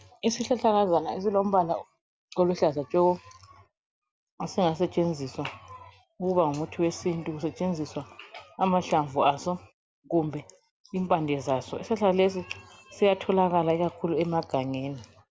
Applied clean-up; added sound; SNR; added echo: none; none; none; none.